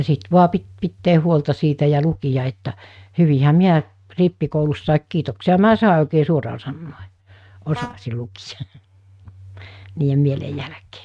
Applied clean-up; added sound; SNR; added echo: neural mask model RNNoise.